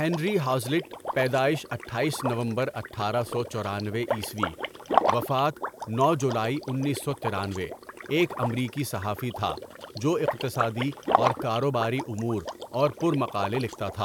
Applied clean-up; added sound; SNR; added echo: none; Liquid; 5 dB; none.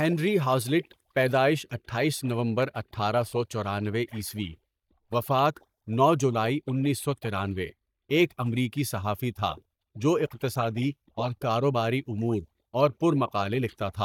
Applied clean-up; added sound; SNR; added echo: neural mask model DeepFilterNet 3.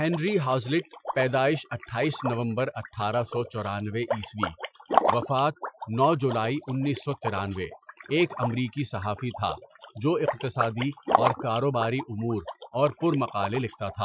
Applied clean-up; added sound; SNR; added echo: classical method Wiener filter.